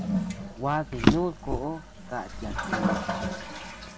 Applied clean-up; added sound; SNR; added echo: none; Drawer open or close + Toilet flush; -4 dB; none.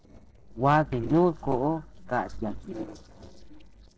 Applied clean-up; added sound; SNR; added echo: neural separator model SepFormer DNS4.